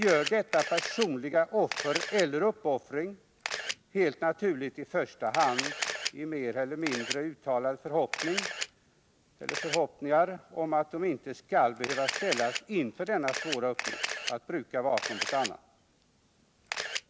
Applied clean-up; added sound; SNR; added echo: none; Camera; 7 dB; none.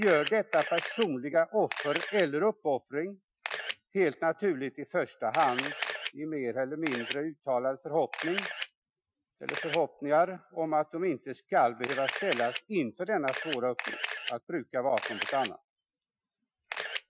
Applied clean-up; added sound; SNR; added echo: classical method Wiener filter.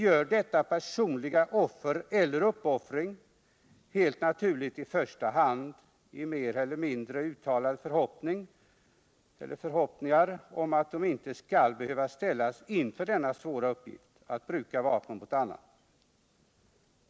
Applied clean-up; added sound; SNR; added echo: none; none; none; none.